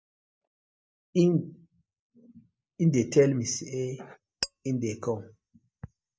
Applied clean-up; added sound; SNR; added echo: neural mask model DeepFilterNet 3.